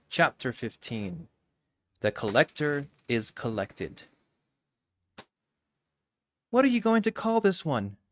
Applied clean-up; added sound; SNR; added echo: neural mask model RNNoise.